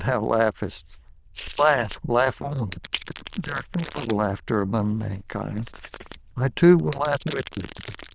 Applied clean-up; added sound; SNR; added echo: neural diffusion model UNIVERSE++.